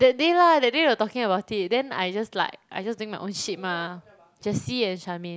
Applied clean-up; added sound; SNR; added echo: none; none; none; none.